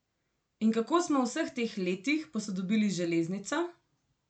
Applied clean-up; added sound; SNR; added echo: none; none; none; none.